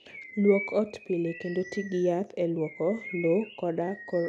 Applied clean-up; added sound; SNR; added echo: none; Bird vocalization, bird call, bird song; 15 dB; none.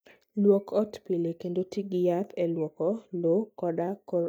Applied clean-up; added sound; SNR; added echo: neural mask model DeepFilterNet 3.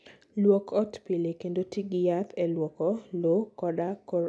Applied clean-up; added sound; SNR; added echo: none; none; none; none.